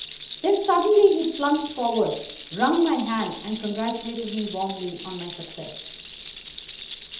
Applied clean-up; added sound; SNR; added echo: none; Rattle; 5 dB; reverberation time 1.2 s.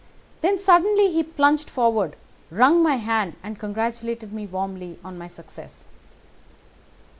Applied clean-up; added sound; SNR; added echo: none; none; none; none.